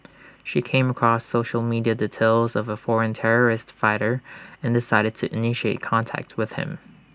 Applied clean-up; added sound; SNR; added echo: none; none; none; none.